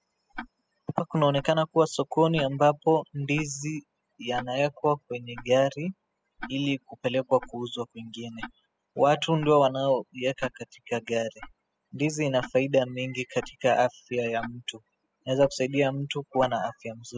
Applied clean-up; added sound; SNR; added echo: classical method spectral subtraction.